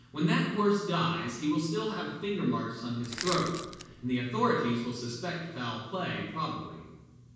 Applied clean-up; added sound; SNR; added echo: none; Crushing; 9 dB; reverberation time 1.2 s.